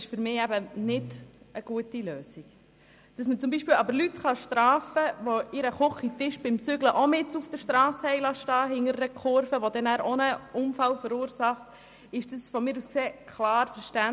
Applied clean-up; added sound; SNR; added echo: none; none; none; none.